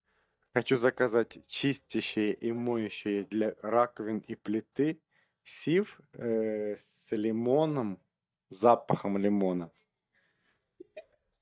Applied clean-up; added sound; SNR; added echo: neural mask model DeepFilterNet 3.